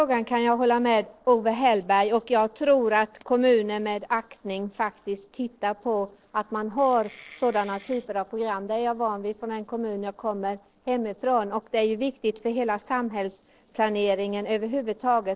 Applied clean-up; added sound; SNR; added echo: neural separator model SepFormer DNS4.